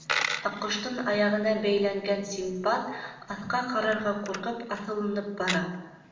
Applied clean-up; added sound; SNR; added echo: none; Coin (dropping); 9 dB; reverberation time 1.0 s.